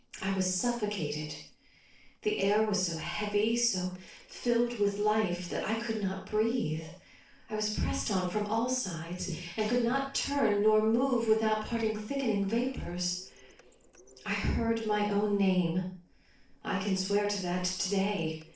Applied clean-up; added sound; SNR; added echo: neural separator model SepFormer DNS4.